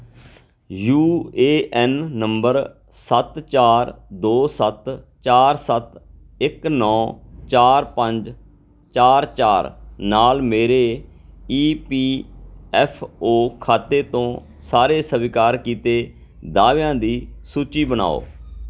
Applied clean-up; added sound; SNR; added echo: none; none; none; none.